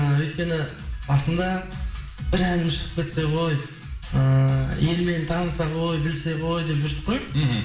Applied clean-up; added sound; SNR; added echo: none; none; none; reverberation time 0.7 s.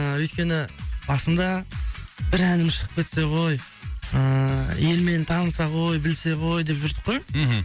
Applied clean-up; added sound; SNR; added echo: none; none; none; none.